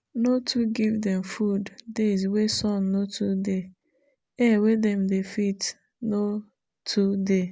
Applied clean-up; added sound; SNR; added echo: none; none; none; none.